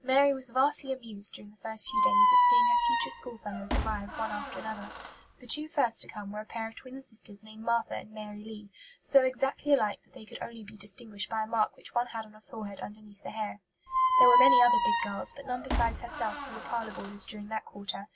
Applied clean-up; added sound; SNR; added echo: none; Squeak; -4 dB; none.